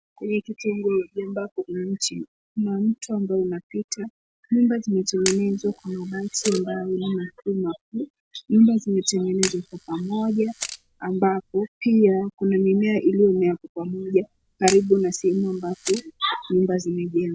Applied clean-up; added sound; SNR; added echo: none; Camera; 13 dB; none.